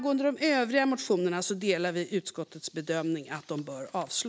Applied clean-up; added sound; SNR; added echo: none; none; none; none.